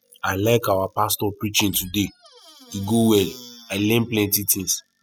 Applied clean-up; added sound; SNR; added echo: classical method spectral subtraction.